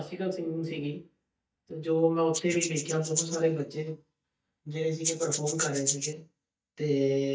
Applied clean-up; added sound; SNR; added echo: neural mask model DeepFilterNet 3.